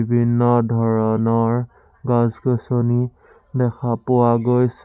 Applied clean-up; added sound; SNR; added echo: none; none; none; none.